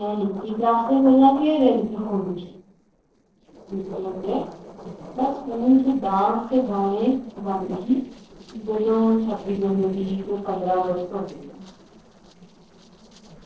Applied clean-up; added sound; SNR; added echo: neural separator model SepFormer DNS4.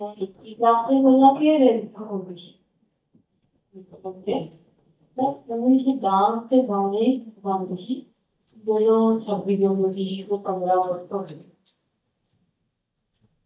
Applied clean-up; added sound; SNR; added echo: neural mask model DeepFilterNet 3.